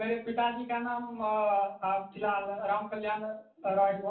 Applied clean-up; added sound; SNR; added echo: none; none; none; reverberation time 0.4 s.